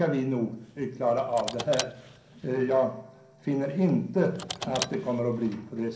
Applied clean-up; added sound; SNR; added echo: none; Car; 13 dB; reverberation time 0.6 s.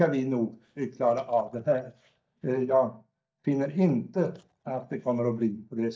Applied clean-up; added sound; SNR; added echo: neural mask model DeepFilterNet 3.